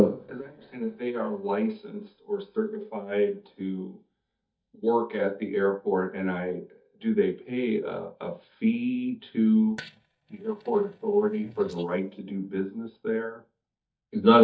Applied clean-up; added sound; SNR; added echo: neural mask model DeepFilterNet 3.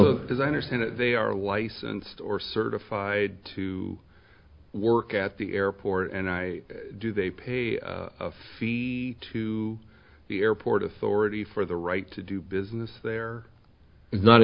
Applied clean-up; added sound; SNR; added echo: none; none; none; none.